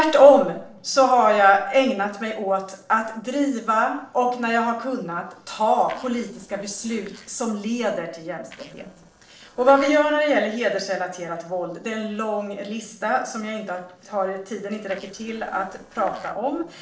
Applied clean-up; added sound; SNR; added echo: neural separator model SepFormer DNS4.